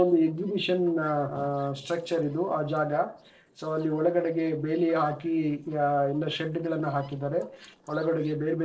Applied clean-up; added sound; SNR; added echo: neural separator model SepFormer DNS4.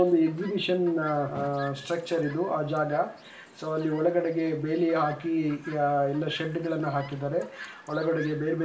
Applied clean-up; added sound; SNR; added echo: none; Chirp, tweet; 19 dB; reverberation time 0.4 s.